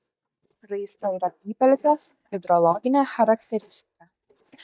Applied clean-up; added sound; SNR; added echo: neural mask model DeepFilterNet 3.